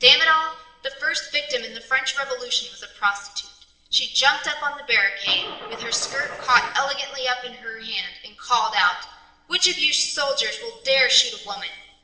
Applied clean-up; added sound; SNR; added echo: neural separator model SepFormer DNS4.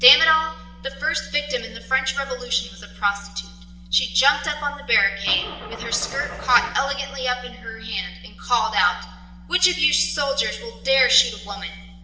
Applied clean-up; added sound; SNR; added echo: none; Engine starting / Car; 13 dB; reverberation time 1.1 s.